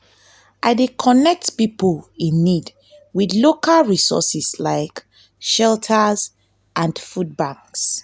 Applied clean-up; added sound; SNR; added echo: none; none; none; none.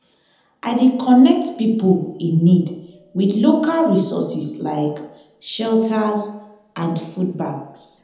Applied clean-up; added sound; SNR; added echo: none; none; none; reverberation time 0.8 s.